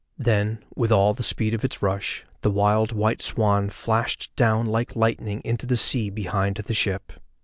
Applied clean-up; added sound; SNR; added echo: none; none; none; none.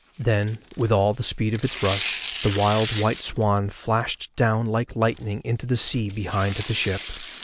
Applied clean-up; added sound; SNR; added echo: none; Tearing; 10 dB; none.